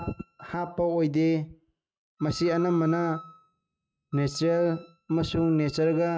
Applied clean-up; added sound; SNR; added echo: neural mask model RNNoise.